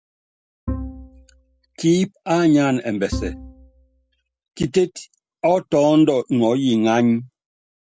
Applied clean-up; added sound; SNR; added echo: none; Bowed string instrument; 11 dB; none.